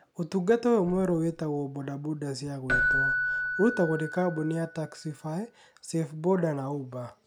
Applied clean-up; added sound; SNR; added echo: none; Keyboard (musical); 5 dB; none.